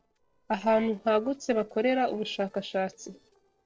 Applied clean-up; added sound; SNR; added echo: neural separator model SepFormer DNS4.